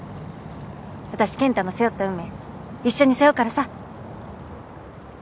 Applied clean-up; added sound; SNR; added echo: none; none; none; none.